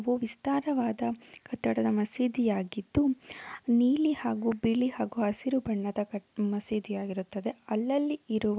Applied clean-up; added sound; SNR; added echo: none; none; none; none.